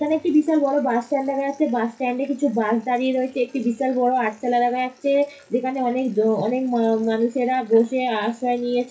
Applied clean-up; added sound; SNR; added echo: classical method WPE with log-MMSE.